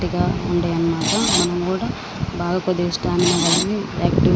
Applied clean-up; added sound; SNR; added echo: none; Screech; 1 dB; none.